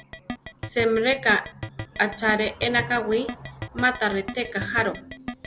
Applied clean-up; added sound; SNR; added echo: none; Keyboard (musical); 11 dB; none.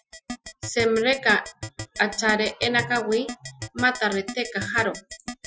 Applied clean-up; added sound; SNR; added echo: classical method Wiener filter.